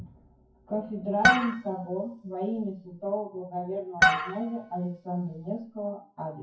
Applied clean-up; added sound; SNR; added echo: classical method WPE with log-MMSE.